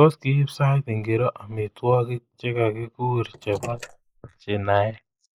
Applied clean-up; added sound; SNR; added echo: neural mask model Resemble Enhance denoiser.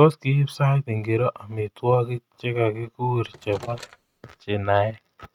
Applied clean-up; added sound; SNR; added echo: neural mask model RNNoise.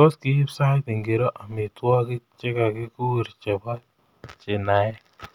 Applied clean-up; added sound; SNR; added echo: none; none; none; none.